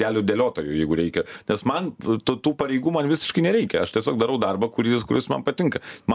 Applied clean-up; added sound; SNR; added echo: none; none; none; none.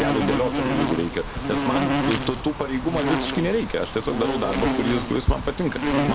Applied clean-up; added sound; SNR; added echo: none; Insect; 0 dB; none.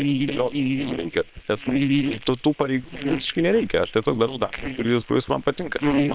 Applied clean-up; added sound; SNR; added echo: neural separator model SepFormer WHAM!.